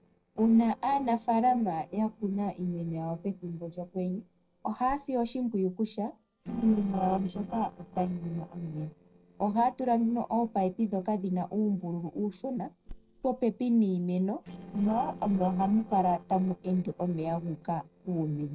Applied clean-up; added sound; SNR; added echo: neural separator model SepFormer DNS4.